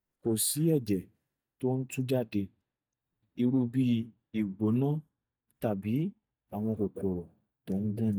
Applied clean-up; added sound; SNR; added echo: neural mask model DeepFilterNet 3.